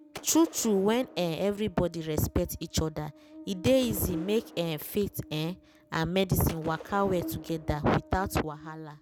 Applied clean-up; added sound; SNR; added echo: none; Gunshot, gunfire + Buzz; 16 dB; none.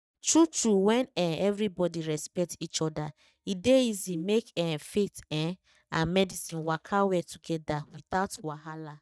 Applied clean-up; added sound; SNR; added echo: neural mask model DeepFilterNet 3.